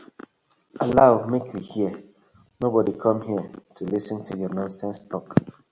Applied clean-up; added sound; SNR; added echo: none; none; none; none.